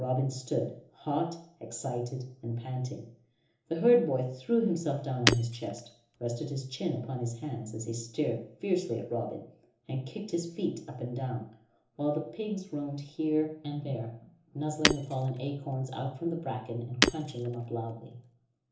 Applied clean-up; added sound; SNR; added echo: none; Shatter; 0 dB; reverberation time 0.6 s.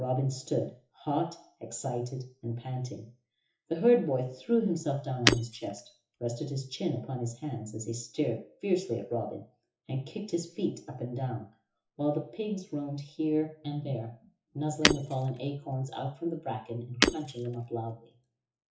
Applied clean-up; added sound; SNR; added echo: classical method WPE with log-MMSE.